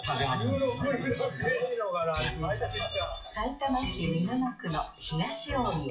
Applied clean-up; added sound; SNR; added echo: classical method WPE with log-MMSE.